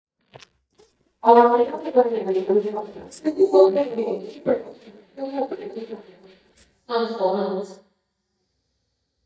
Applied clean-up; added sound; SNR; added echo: neural mask model DeepFilterNet 3.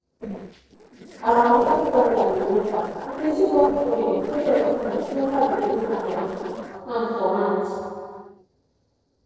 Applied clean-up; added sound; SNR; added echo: neural separator model SepFormer DNS4.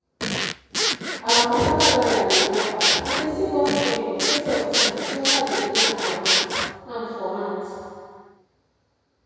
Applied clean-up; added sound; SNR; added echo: none; Zipper (clothing) / Sawing; -2 dB; reverberation time 2.2 s.